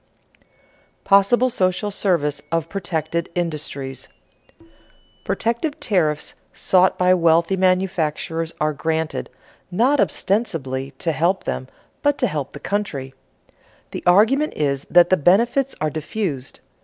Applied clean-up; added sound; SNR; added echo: none; none; none; none.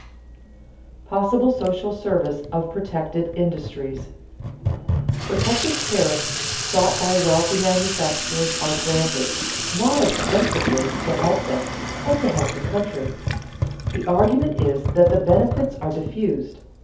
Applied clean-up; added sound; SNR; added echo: none; Sink (filling or washing) / Water tap, faucet; 4 dB; reverberation time 0.5 s.